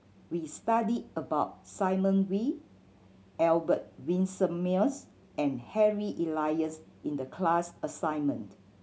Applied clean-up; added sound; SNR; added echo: none; none; none; none.